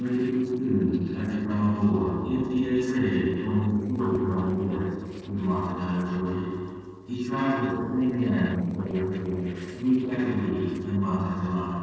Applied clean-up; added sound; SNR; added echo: neural separator model SepFormer DNS4.